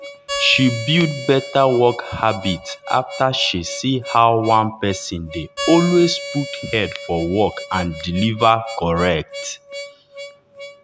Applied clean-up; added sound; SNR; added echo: none; Harmonica; 11 dB; none.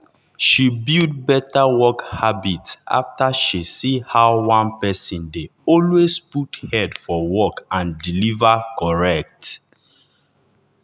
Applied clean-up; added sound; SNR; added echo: none; none; none; none.